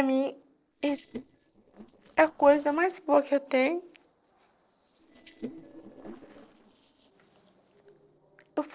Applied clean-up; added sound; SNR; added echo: neural separator model SepFormer DNS4.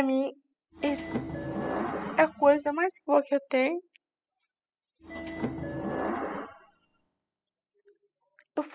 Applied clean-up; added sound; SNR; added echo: classical method spectral subtraction.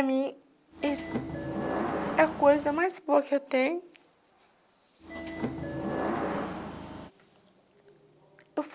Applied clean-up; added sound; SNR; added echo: none; Subway, metro, underground / Sliding door; 3 dB; none.